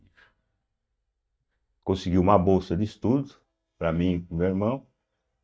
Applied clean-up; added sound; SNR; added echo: neural mask model DeepFilterNet 3.